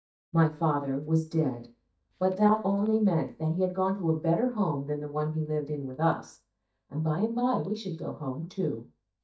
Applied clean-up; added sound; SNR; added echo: neural mask model DeepFilterNet 3.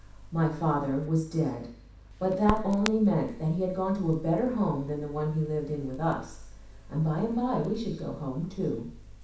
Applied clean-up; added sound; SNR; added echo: none; Crackle; 13 dB; reverberation time 0.7 s.